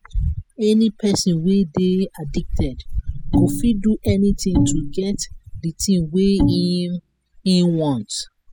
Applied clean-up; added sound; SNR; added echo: classical method spectral subtraction.